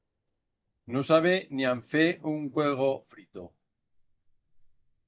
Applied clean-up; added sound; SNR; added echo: neural mask model DeepFilterNet 3.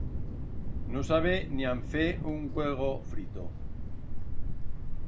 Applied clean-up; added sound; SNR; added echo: none; Thunder; -3 dB; none.